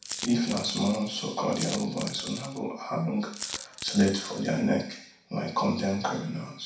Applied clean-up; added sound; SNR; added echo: none; Coin (dropping); 10 dB; reverberation time 0.6 s.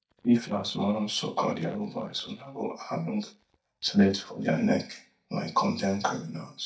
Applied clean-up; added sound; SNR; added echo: neural mask model DeepFilterNet 3.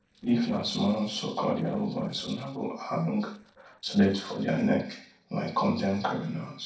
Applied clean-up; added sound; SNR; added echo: neural separator model SepFormer DNS4.